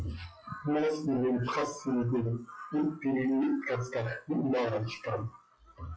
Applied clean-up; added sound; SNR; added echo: classical method log-MMSE.